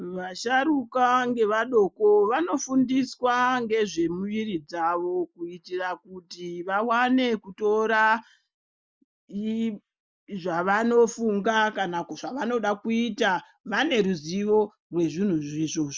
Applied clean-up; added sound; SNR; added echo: neural mask model Resemble Enhance denoiser.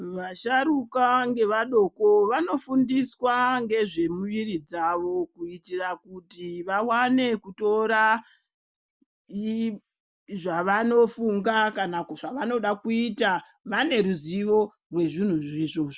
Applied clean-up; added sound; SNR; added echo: none; none; none; none.